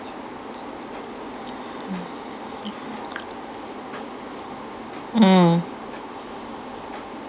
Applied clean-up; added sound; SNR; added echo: none; none; none; none.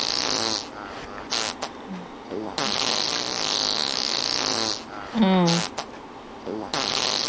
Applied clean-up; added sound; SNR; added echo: none; Fart; -3 dB; none.